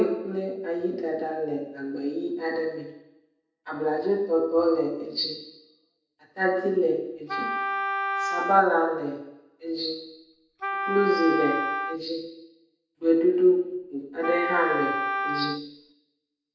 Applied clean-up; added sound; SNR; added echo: none; Wind instrument, woodwind instrument; 3 dB; reverberation time 0.9 s.